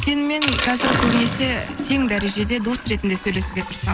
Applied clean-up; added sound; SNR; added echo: none; Sink (filling or washing); 4 dB; none.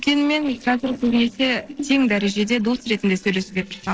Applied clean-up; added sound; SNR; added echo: neural separator model SepFormer DNS4.